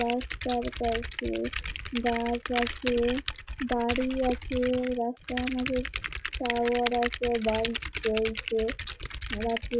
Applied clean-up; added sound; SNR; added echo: none; Typing; 2 dB; none.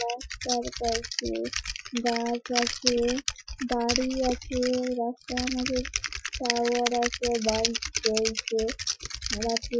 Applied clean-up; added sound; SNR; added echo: classical method Wiener filter.